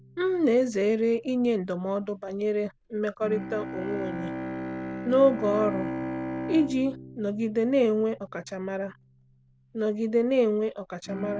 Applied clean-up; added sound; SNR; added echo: none; Bowed string instrument; 10 dB; none.